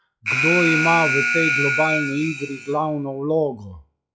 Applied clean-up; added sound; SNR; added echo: classical method log-MMSE.